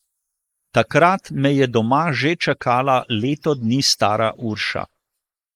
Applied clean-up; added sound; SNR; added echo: neural mask model Resemble Enhance denoiser.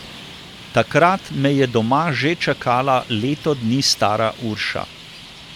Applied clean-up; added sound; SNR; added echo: none; Traffic noise, roadway noise; 18 dB; none.